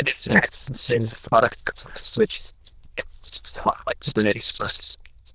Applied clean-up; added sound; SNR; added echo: neural diffusion model UNIVERSE++.